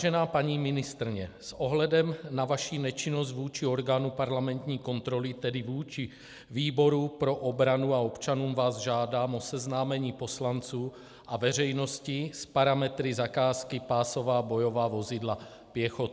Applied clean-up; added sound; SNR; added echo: none; none; none; none.